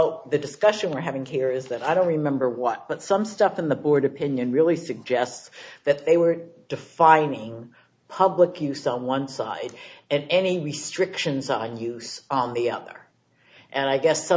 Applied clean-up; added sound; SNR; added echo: none; none; none; none.